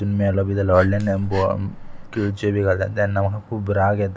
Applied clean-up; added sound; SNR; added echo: none; Breathing; 14 dB; none.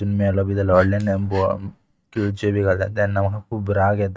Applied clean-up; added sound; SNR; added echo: neural mask model RNNoise.